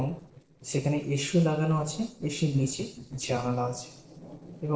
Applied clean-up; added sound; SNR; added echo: neural separator model SepFormer DNS4.